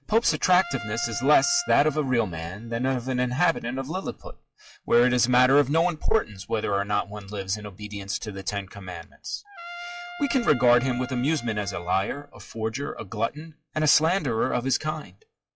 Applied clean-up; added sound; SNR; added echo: classical method log-MMSE.